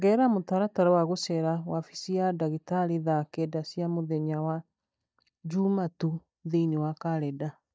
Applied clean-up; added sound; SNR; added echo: neural mask model DeepFilterNet 3.